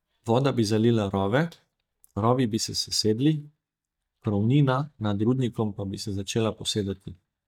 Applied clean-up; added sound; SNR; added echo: neural mask model DeepFilterNet 3.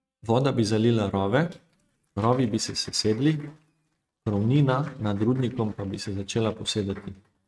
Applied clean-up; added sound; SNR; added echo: neural mask model RNNoise.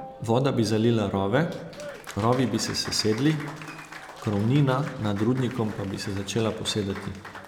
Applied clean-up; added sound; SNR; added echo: none; Applause; 16 dB; none.